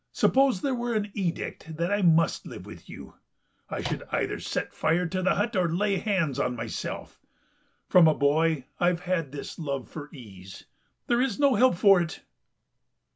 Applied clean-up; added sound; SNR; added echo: none; Microwave oven; 11 dB; none.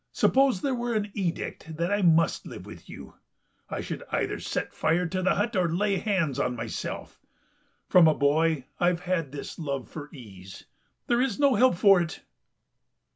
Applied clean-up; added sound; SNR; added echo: none; none; none; none.